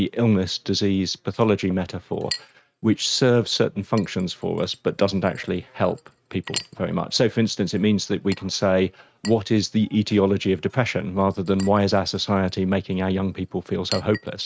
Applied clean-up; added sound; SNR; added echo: neural mask model RNNoise.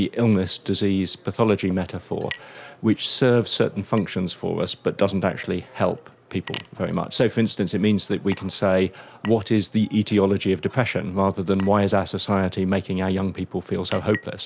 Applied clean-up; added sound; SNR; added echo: none; Chink, clink; 18 dB; none.